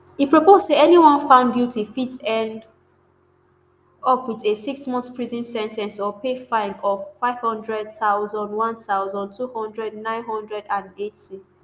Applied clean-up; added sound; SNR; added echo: none; none; none; none.